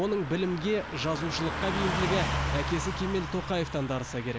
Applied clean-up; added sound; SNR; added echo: none; Car passing by / Truck; 3 dB; none.